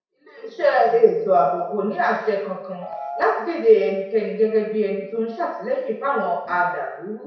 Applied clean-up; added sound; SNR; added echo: none; Piano; 10 dB; reverberation time 0.7 s.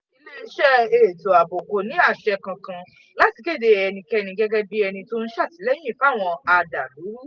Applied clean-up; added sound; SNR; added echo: none; none; none; none.